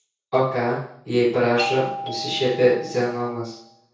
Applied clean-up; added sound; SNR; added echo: none; Doorbell; 10 dB; reverberation time 0.6 s.